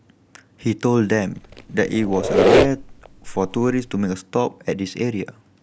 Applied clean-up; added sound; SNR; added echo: none; Squeak; 0 dB; none.